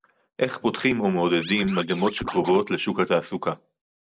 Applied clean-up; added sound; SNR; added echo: neural mask model Resemble Enhance denoiser.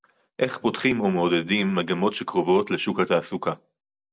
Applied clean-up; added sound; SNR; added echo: none; none; none; none.